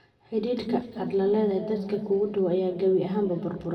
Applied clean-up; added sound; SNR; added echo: none; none; none; reverberation time 2.5 s.